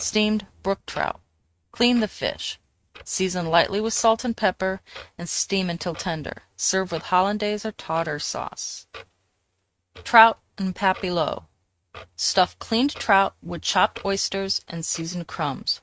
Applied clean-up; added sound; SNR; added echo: neural mask model RNNoise.